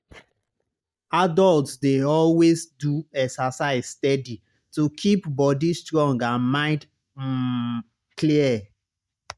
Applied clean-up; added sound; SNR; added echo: neural mask model DeepFilterNet 3.